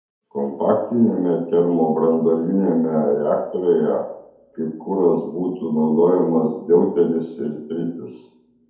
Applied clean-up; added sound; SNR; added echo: none; none; none; reverberation time 2.1 s.